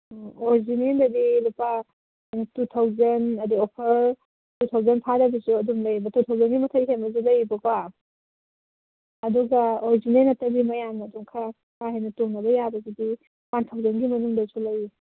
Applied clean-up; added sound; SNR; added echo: none; none; none; none.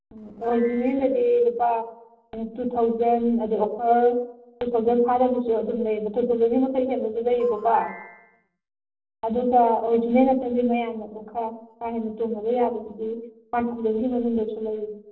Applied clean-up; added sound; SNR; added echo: neural separator model SepFormer DNS4.